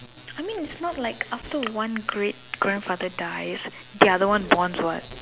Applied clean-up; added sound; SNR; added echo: none; none; none; none.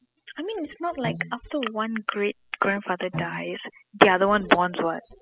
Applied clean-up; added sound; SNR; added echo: classical method spectral subtraction.